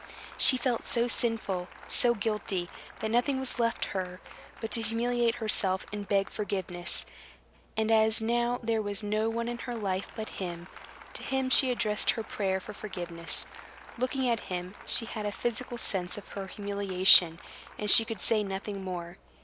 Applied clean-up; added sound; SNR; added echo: none; Applause; 19 dB; none.